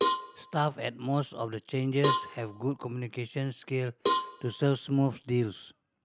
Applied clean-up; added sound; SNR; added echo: none; Cowbell; 4 dB; none.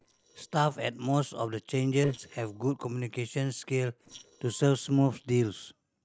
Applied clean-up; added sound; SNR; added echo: neural separator model SepFormer DNS4.